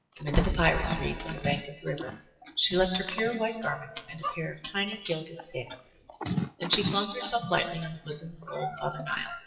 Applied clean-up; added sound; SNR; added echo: classical method WPE with log-MMSE.